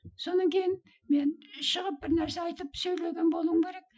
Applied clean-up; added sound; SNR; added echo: classical method Wiener filter.